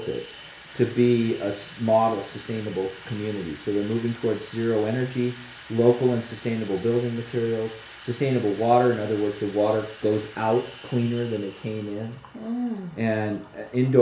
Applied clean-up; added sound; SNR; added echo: none; Sink (filling or washing) / Water tap, faucet; 18 dB; reverberation time 0.5 s.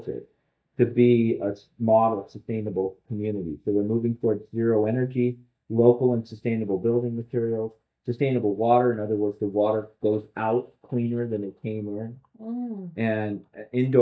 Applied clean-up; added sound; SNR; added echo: neural mask model DeepFilterNet 3.